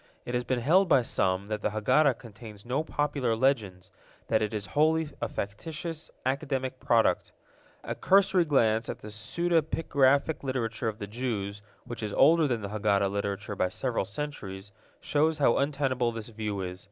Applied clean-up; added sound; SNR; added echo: none; none; none; none.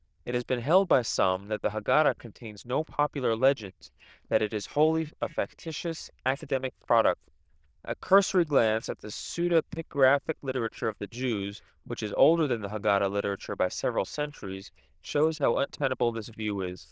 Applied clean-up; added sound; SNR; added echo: neural diffusion model UNIVERSE++.